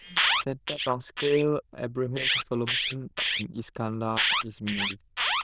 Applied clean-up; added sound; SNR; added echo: neural diffusion model UNIVERSE++.